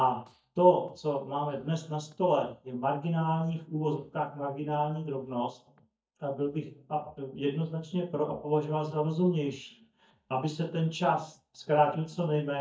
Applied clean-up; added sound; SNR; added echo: neural mask model DeepFilterNet 3.